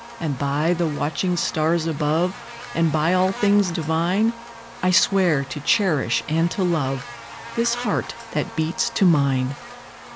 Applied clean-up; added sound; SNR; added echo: none; Buzz; 15 dB; none.